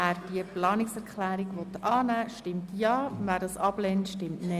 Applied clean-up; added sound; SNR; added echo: none; none; none; none.